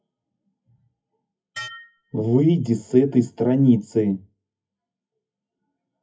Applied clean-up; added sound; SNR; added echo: classical method WPE with log-MMSE.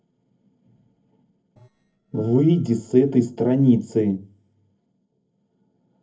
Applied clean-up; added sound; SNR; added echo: neural separator model SepFormer DNS4.